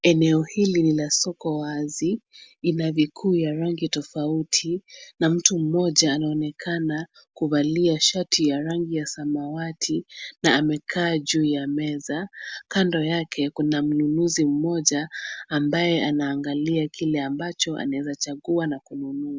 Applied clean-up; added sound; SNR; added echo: none; none; none; none.